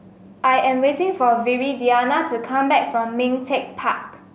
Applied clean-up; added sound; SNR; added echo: none; none; none; none.